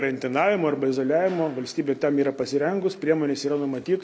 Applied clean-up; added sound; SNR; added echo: none; none; none; none.